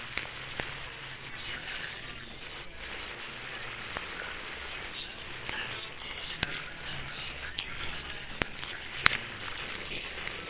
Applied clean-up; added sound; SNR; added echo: neural separator model SepFormer WHAMR!.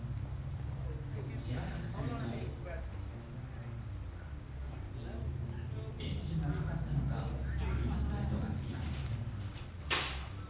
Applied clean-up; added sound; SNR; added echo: none; Bus; 0 dB; reverberation time 1.2 s.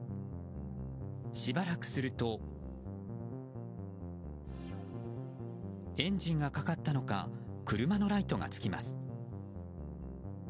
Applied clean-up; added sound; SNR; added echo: none; none; none; none.